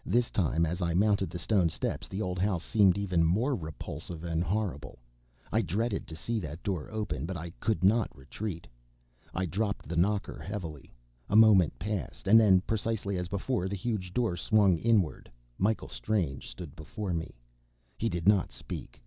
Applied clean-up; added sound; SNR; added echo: none; none; none; none.